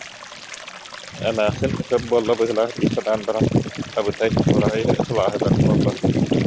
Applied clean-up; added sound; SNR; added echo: none; Stream; 16 dB; none.